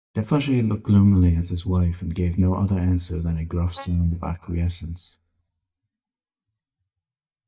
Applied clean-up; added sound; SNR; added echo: neural mask model DeepFilterNet 3.